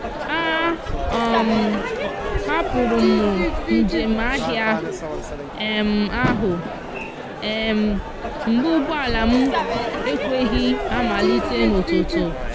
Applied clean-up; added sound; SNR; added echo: none; Crowd / Fireworks; 2 dB; none.